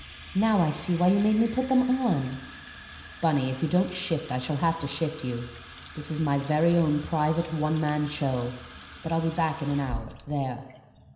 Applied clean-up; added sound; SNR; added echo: none; Sink (filling or washing) / Water tap, faucet; 15 dB; reverberation time 0.9 s.